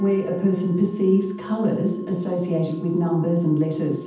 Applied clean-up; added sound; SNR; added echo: none; Wind instrument, woodwind instrument; 16 dB; reverberation time 0.8 s.